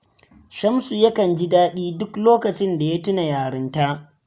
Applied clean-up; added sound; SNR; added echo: none; none; none; none.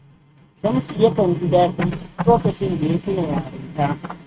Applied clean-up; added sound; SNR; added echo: neural mask model RNNoise.